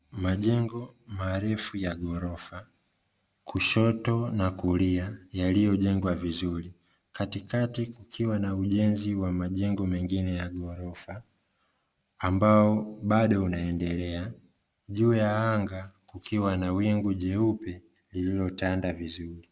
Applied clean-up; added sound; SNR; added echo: none; none; none; none.